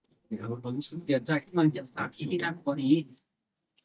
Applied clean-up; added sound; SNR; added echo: neural mask model DeepFilterNet 3.